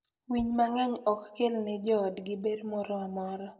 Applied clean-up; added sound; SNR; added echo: neural separator model SepFormer DNS4.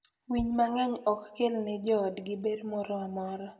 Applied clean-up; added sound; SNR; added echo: none; Bass drum; 19 dB; reverberation time 0.7 s.